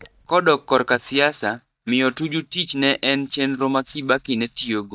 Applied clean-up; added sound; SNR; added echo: neural mask model DeepFilterNet 3.